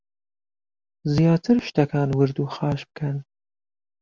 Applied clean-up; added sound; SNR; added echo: none; none; none; none.